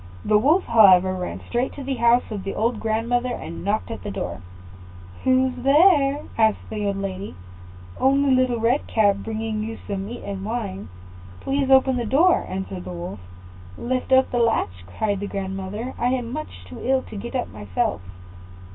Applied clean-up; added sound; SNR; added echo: none; none; none; none.